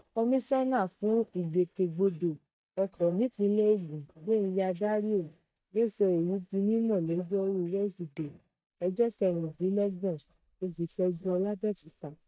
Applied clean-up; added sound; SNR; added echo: neural mask model DeepFilterNet 3.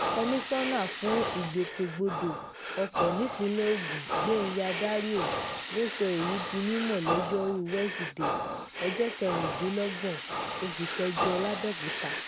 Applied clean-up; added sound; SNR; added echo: none; Rattle (instrument) + Breathing; 2 dB; none.